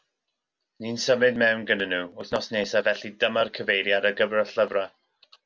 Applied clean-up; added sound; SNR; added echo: none; none; none; none.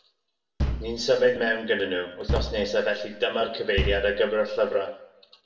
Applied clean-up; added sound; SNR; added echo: none; Bass drum; 5 dB; reverberation time 0.6 s.